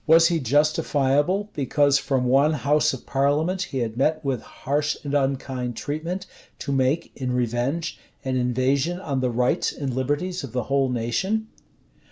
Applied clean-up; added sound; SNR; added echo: none; none; none; none.